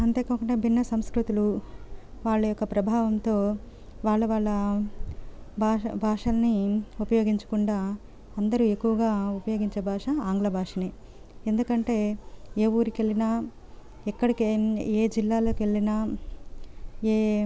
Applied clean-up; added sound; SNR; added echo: none; none; none; none.